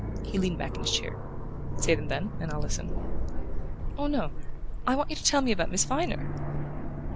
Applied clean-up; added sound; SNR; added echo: none; Aircraft; -1 dB; none.